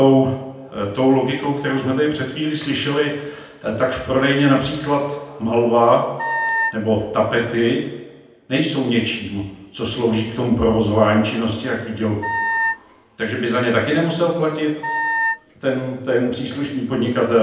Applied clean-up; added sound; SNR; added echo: none; Wind instrument, woodwind instrument; 4 dB; reverberation time 0.9 s.